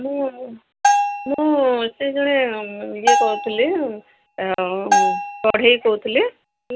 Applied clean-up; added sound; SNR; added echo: none; Bell; 2 dB; none.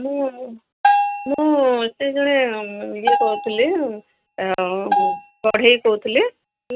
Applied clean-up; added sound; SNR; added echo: neural mask model RNNoise.